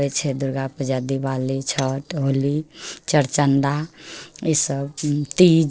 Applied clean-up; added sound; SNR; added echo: neural separator model SepFormer DNS4.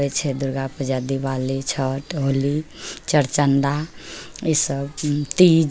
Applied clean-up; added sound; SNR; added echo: none; none; none; none.